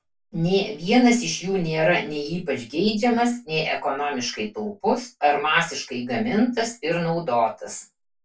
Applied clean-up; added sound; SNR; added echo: none; none; none; reverberation time 0.1 s.